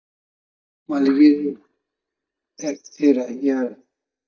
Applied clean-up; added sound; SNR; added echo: neural mask model DeepFilterNet 3.